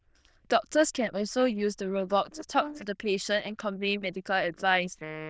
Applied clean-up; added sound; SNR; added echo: neural diffusion model UNIVERSE++.